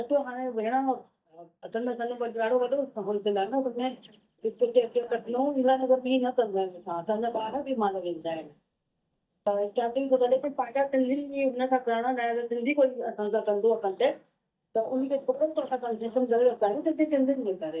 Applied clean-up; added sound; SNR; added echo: neural mask model DeepFilterNet 3.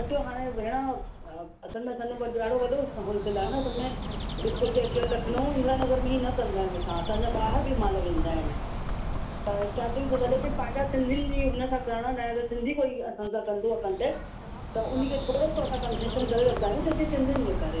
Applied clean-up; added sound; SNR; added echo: none; Bird; 3 dB; reverberation time 0.4 s.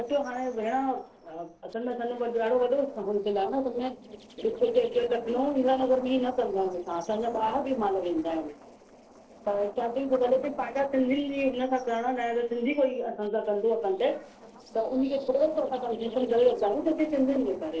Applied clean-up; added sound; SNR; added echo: neural separator model SepFormer DNS4.